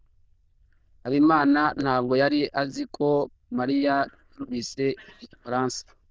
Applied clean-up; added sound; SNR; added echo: neural diffusion model UNIVERSE++.